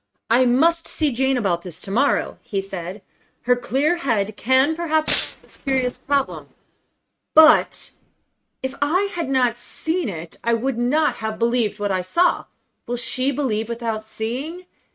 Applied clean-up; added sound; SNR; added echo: neural mask model RNNoise.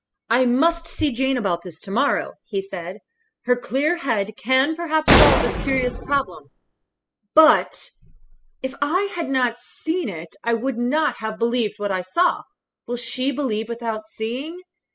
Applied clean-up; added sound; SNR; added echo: classical method spectral subtraction.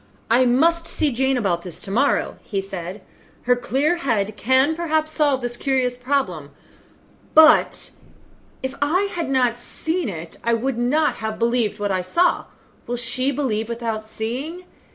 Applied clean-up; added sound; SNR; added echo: none; none; none; none.